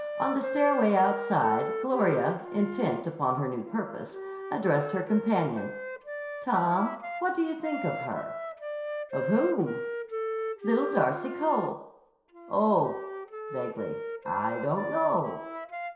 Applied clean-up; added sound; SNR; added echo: none; Wind instrument, woodwind instrument; 7 dB; reverberation time 0.7 s.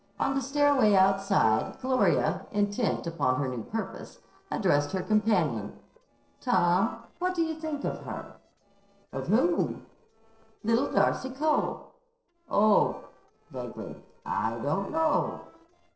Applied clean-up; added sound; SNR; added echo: neural separator model SepFormer DNS4.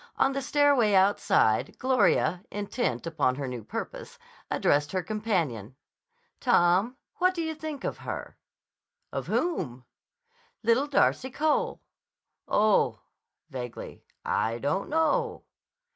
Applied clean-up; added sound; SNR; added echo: none; none; none; none.